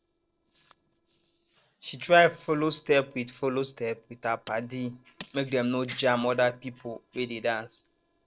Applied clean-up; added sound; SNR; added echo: neural separator model SepFormer DNS4.